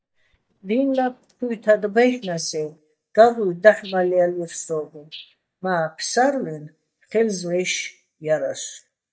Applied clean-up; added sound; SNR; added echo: neural mask model DeepFilterNet 3.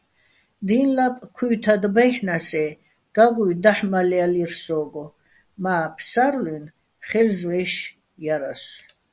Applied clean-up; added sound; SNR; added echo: none; none; none; none.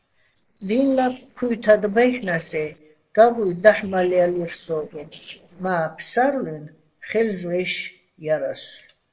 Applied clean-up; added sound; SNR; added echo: neural separator model SepFormer DNS4.